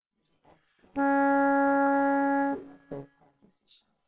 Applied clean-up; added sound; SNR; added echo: neural separator model SepFormer WHAMR!.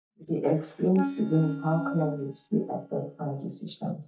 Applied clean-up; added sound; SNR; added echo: neural mask model DeepFilterNet 3.